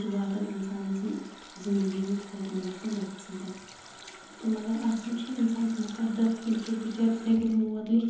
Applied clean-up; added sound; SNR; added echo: none; Water tap, faucet; 18 dB; reverberation time 1.3 s.